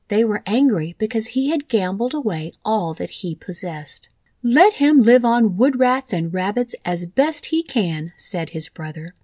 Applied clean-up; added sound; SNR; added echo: none; none; none; none.